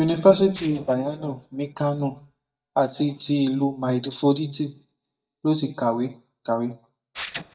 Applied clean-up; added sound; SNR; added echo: neural mask model DeepFilterNet 3.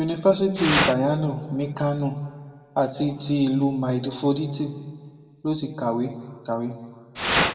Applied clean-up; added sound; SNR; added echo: none; Fire; -3 dB; reverberation time 1.3 s.